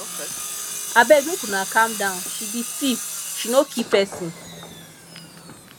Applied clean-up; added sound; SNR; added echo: none; Tools; 8 dB; none.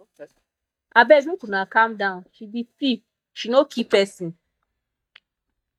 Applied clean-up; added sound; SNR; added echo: neural mask model DeepFilterNet 3.